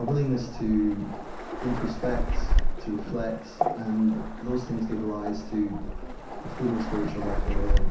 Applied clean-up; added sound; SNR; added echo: none; Waves, surf; -2 dB; reverberation time 0.6 s.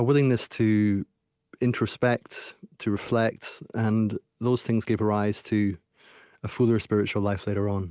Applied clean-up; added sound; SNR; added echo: none; none; none; none.